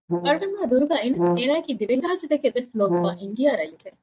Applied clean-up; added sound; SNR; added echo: neural mask model DeepFilterNet 3.